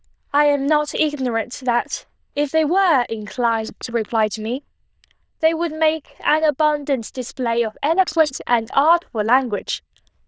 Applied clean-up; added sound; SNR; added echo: neural diffusion model UNIVERSE++.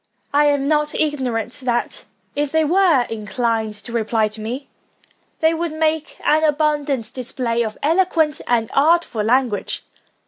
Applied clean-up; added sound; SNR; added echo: none; none; none; none.